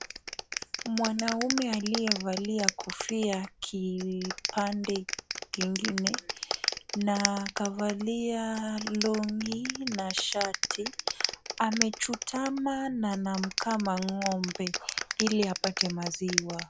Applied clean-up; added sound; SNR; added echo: none; Clapping; 4 dB; none.